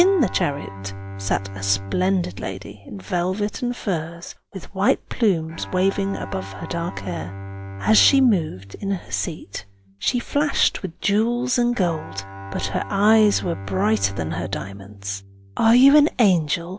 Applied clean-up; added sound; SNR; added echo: none; Bowed string instrument; 13 dB; none.